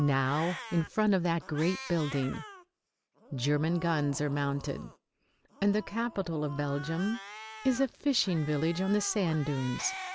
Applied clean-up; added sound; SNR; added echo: none; Cat; 15 dB; none.